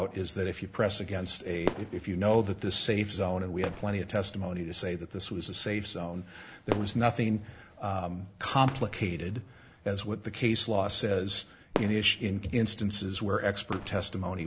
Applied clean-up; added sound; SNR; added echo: none; Fireworks; 13 dB; none.